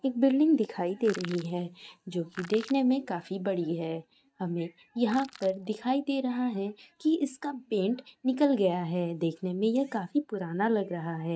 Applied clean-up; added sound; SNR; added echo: neural mask model RNNoise.